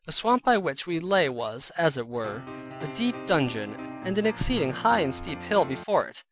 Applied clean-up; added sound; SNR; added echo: none; Piano; 12 dB; none.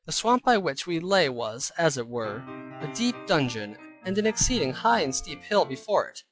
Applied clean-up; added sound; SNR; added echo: classical method log-MMSE.